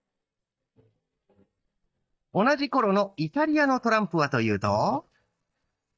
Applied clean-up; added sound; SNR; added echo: neural mask model DeepFilterNet 3.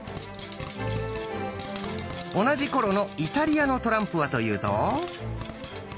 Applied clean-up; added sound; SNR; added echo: none; Frying (food); 13 dB; none.